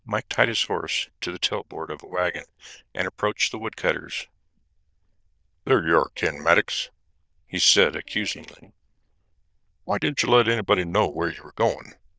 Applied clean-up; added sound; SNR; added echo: neural diffusion model UNIVERSE++.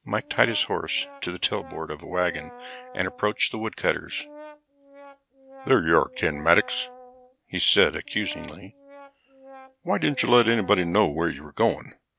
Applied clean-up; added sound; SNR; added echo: none; Brass instrument; 20 dB; none.